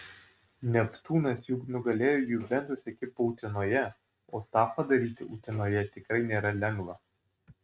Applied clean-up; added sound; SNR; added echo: neural mask model RNNoise.